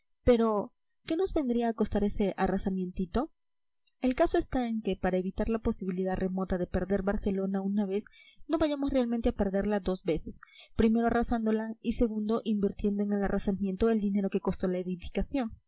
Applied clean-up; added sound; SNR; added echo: none; none; none; none.